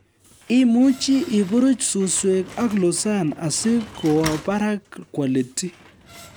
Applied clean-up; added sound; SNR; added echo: none; Slam; 19 dB; none.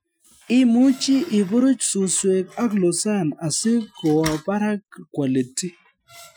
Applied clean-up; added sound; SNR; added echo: classical method Wiener filter.